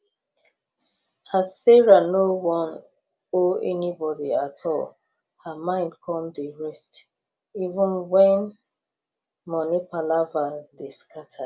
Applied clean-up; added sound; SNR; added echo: none; none; none; none.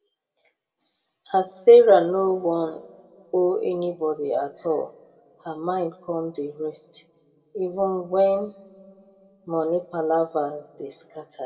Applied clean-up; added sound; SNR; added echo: none; none; none; reverberation time 1.2 s.